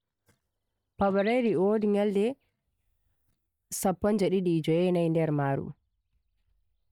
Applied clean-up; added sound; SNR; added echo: neural mask model DeepFilterNet 3.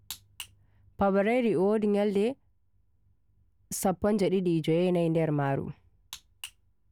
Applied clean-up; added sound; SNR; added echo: none; none; none; none.